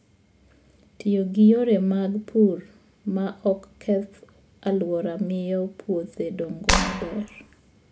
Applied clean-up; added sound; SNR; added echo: none; Clapping; 1 dB; none.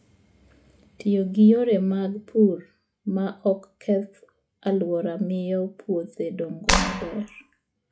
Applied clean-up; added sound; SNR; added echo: classical method log-MMSE.